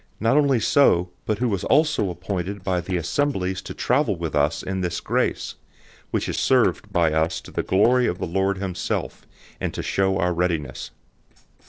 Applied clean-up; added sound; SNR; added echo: neural separator model SepFormer DNS4.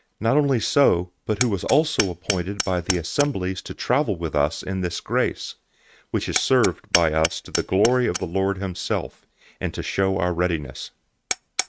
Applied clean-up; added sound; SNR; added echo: neural mask model RNNoise.